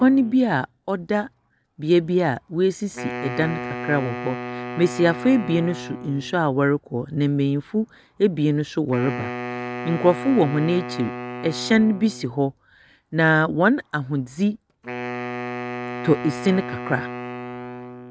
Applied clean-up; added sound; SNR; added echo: none; Wind instrument, woodwind instrument; 11 dB; none.